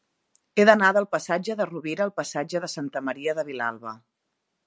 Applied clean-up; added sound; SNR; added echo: none; none; none; none.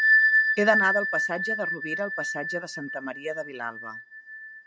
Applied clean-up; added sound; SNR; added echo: none; Bell; -4 dB; none.